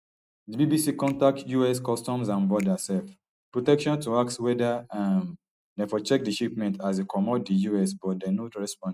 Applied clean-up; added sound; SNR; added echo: neural mask model RNNoise.